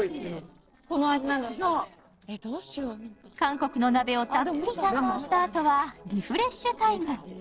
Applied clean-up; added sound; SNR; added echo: neural separator model SepFormer DNS4.